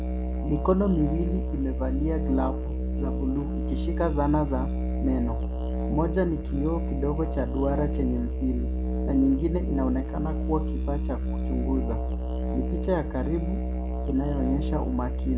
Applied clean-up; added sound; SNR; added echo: none; Musical instrument; -1 dB; none.